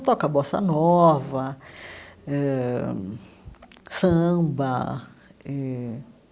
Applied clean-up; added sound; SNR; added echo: none; none; none; none.